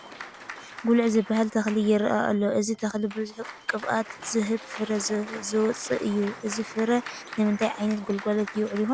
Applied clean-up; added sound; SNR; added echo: none; Applause / Cheering; 15 dB; none.